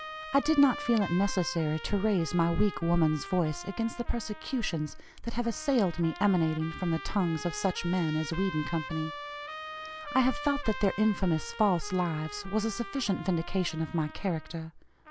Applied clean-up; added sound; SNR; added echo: none; Trumpet; 13 dB; none.